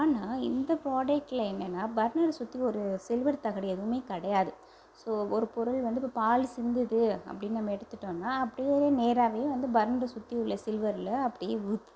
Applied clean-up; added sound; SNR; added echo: none; none; none; none.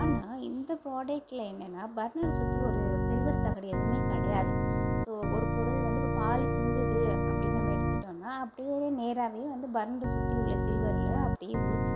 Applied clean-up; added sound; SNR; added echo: none; Organ; -4 dB; none.